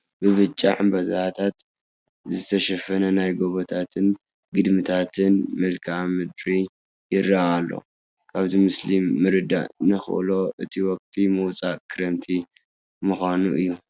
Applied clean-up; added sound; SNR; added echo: none; none; none; none.